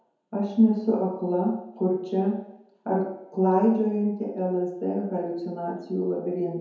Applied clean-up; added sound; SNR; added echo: none; none; none; reverberation time 0.9 s.